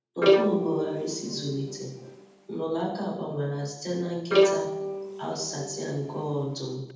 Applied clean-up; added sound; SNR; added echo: none; Bowed string instrument; -3 dB; reverberation time 0.8 s.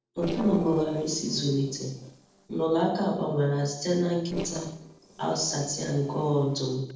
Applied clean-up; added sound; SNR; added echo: neural separator model SepFormer DNS4.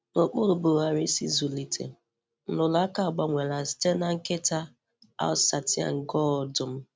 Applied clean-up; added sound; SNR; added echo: none; none; none; none.